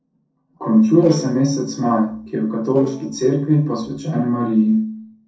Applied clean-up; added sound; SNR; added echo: neural separator model SepFormer DNS4.